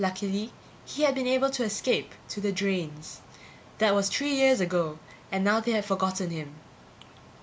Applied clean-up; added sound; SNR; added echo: none; none; none; none.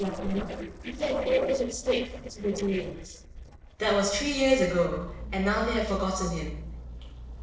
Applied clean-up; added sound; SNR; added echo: neural separator model SepFormer DNS4.